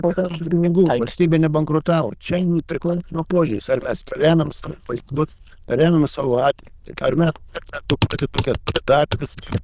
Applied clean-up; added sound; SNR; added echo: neural diffusion model UNIVERSE++.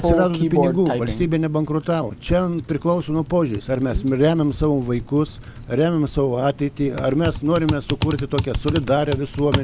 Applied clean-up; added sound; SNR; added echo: none; Typing; 7 dB; none.